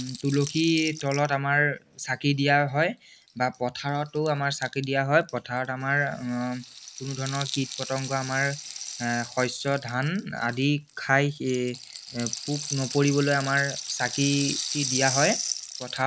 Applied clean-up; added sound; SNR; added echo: none; Rattle (instrument); 10 dB; none.